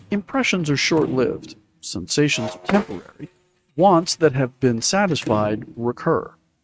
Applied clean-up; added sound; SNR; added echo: neural mask model RNNoise.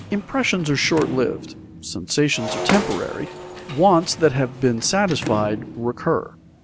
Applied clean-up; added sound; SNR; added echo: none; Sliding door / Slam + Shatter; 10 dB; none.